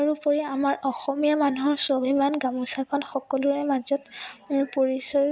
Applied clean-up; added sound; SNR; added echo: none; none; none; none.